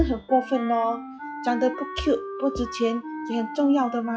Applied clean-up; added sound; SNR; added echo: classical method log-MMSE.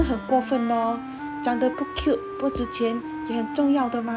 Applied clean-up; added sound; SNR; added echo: none; Wind instrument, woodwind instrument; 9 dB; none.